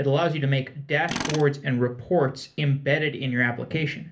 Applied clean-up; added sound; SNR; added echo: none; Tools; 14 dB; reverberation time 0.3 s.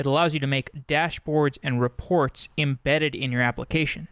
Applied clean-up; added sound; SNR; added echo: none; none; none; none.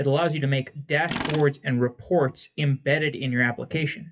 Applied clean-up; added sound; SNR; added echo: classical method WPE with log-MMSE.